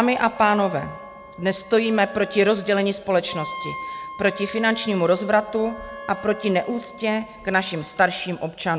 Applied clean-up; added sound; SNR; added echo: none; Wind instrument, woodwind instrument + Wind instrument, woodwind instrument; 15 dB; none.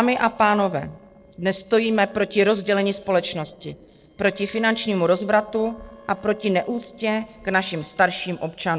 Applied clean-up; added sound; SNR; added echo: neural separator model SepFormer DNS4.